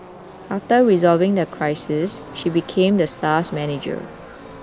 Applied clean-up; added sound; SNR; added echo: none; Car passing by / Race car, auto racing; 18 dB; none.